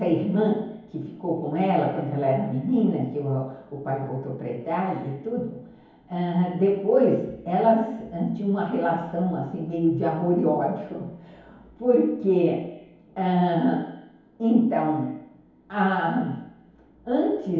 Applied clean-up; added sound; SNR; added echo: none; none; none; reverberation time 2.2 s.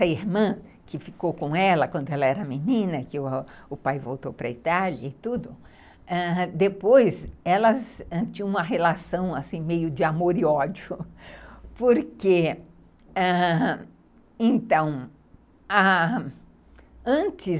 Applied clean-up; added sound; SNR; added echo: none; none; none; none.